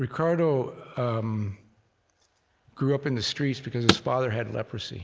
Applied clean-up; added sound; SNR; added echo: none; Car; 4 dB; none.